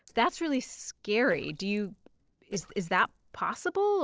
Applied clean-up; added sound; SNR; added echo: neural separator model SepFormer DNS4.